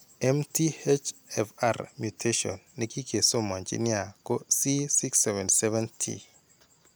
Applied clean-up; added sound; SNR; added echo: none; none; none; none.